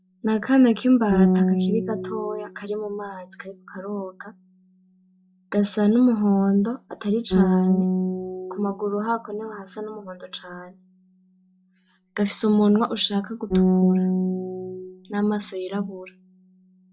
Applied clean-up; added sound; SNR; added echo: classical method log-MMSE.